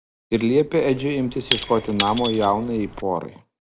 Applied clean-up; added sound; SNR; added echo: none; Shatter / Crushing; 9 dB; none.